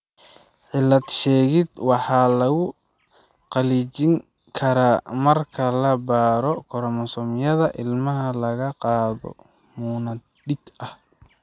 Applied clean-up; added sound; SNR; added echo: none; none; none; none.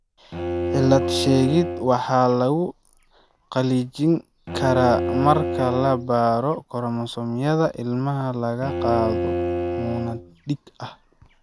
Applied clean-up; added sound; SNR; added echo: none; Bowed string instrument; 6 dB; none.